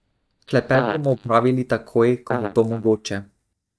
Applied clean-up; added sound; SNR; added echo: neural mask model DeepFilterNet 3.